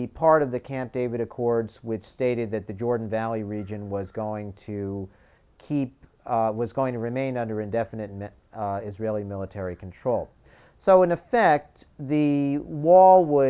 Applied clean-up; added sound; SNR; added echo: none; none; none; none.